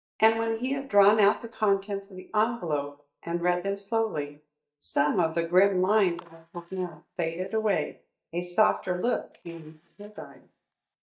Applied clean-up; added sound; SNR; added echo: neural mask model DeepFilterNet 3.